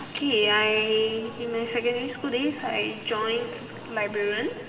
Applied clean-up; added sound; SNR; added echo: none; Alarm; 14 dB; reverberation time 1.9 s.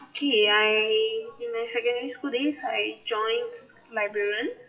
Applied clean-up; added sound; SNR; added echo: classical method WPE with log-MMSE.